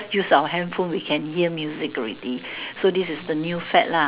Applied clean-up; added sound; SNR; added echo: none; none; none; none.